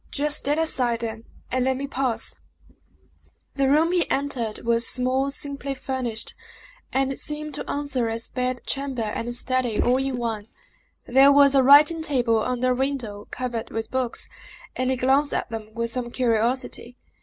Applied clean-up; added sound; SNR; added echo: neural mask model Resemble Enhance denoiser.